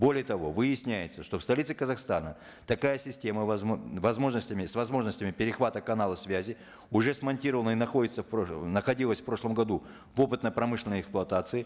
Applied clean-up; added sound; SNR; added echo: none; none; none; none.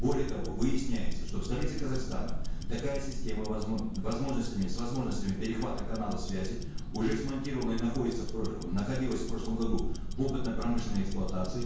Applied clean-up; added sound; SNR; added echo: none; Tick-tock; -2 dB; reverberation time 0.6 s.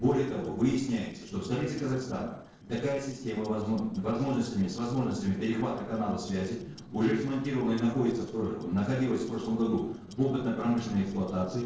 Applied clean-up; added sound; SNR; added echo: neural separator model SepFormer DNS4.